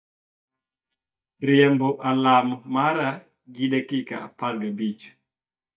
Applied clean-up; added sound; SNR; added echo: neural mask model DeepFilterNet 3.